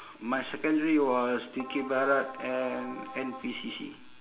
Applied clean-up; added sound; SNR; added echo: none; Keyboard (musical); 13 dB; reverberation time 1.6 s.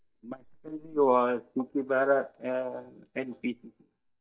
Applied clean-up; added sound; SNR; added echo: neural mask model DeepFilterNet 3.